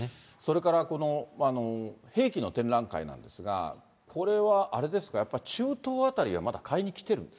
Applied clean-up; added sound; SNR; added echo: none; none; none; none.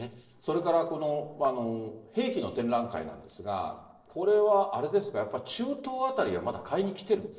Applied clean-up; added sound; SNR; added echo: neural separator model SepFormer DNS4.